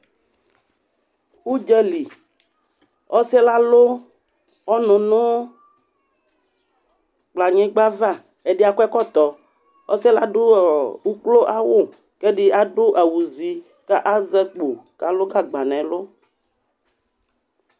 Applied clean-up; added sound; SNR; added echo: none; none; none; none.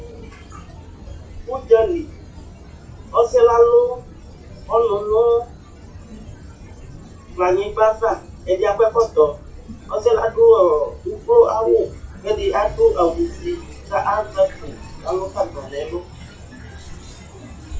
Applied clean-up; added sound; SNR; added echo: classical method WPE with log-MMSE.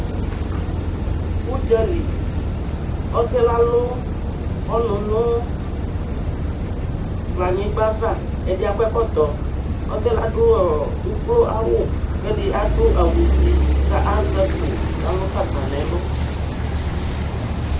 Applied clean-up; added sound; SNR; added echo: none; Car passing by / Idling / Accelerating, revving, vroom; -2 dB; reverberation time 0.3 s.